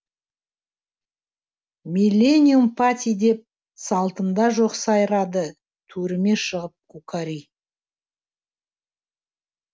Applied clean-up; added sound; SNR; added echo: none; none; none; none.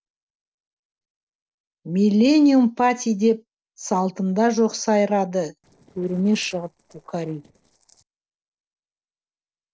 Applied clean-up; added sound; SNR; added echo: neural separator model SepFormer DNS4.